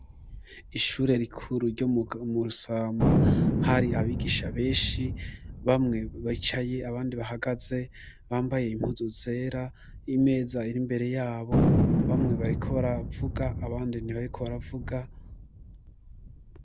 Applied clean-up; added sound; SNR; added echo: none; Thunder; 1 dB; none.